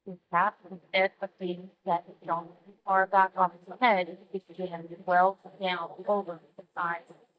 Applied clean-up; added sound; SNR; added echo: neural mask model DeepFilterNet 3.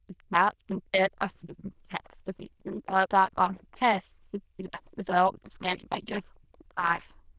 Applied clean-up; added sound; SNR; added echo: neural diffusion model UNIVERSE++.